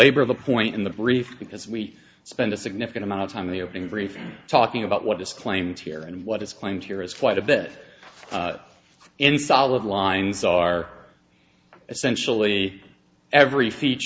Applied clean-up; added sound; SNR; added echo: none; none; none; none.